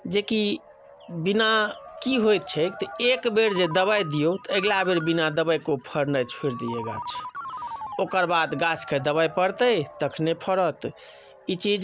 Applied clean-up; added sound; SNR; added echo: none; Ringtone; 15 dB; none.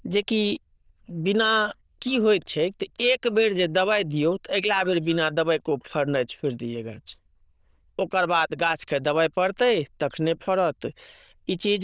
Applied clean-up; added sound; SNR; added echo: neural diffusion model UNIVERSE++.